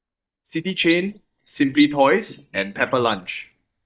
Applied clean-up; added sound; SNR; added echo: neural mask model DeepFilterNet 3.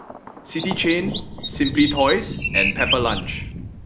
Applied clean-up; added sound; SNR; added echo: none; Chirp, tweet + Thunder; 3 dB; none.